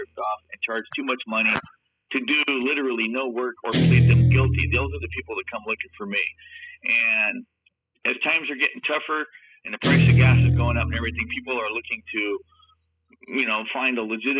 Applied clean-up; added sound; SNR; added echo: classical method spectral subtraction.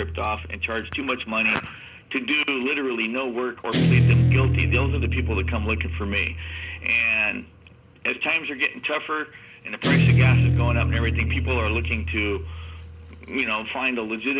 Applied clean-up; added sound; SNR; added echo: none; Guitar; -2 dB; none.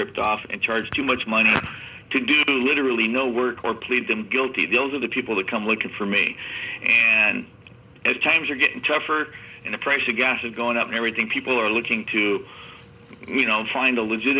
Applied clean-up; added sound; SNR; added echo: none; none; none; none.